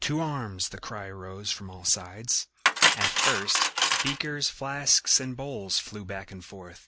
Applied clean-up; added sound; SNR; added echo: none; Cutlery, silverware; -2 dB; none.